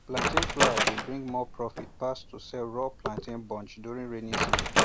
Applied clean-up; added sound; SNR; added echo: none; Wood; -5 dB; none.